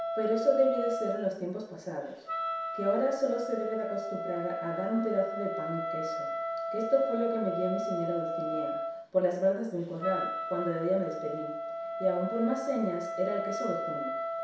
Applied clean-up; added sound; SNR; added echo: none; Wind instrument, woodwind instrument; 4 dB; reverberation time 0.7 s.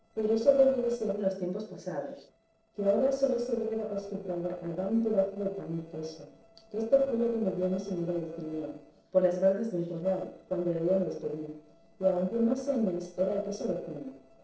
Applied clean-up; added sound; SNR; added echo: neural separator model SepFormer DNS4.